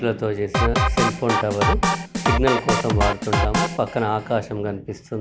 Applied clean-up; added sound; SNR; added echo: none; Drum kit; -2 dB; none.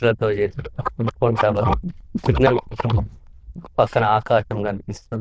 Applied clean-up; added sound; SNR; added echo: neural diffusion model UNIVERSE++.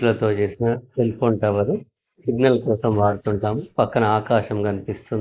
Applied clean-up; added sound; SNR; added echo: neural mask model Resemble Enhance denoiser.